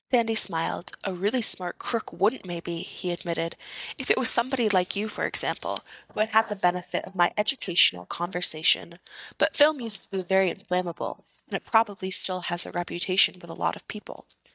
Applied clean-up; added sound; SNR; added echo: neural mask model DeepFilterNet 3.